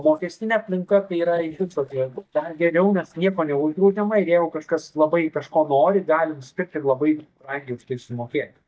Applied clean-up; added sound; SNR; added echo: neural mask model DeepFilterNet 3.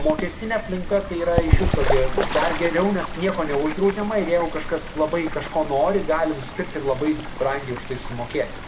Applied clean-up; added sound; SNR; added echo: none; Bird / Fowl; 3 dB; reverberation time 0.8 s.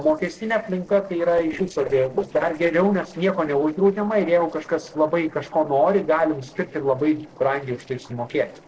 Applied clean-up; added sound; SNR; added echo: neural separator model SepFormer DNS4.